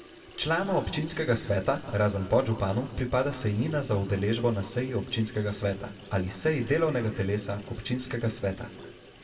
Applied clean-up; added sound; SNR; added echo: none; Sink (filling or washing) / Water tap, faucet; 20 dB; reverberation time 1.4 s.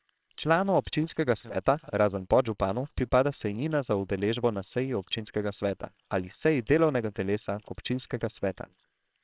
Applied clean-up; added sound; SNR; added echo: neural separator model SepFormer WHAMR!.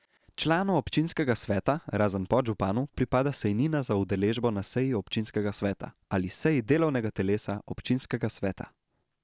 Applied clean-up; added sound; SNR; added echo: none; none; none; none.